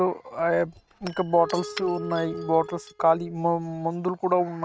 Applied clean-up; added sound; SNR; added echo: neural mask model RNNoise.